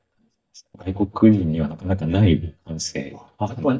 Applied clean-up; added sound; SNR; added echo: neural mask model DeepFilterNet 3.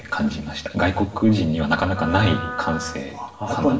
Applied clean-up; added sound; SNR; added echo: none; Wind instrument, woodwind instrument; 12 dB; reverberation time 0.8 s.